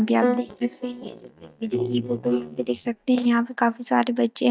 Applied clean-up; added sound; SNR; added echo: neural mask model DeepFilterNet 3.